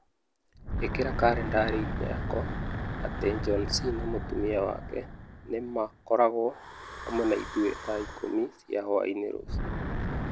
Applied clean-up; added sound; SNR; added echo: none; Wind / Breathing; 4 dB; none.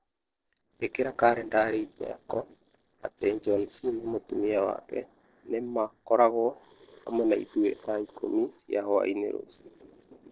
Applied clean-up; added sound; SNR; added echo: neural separator model SepFormer DNS4.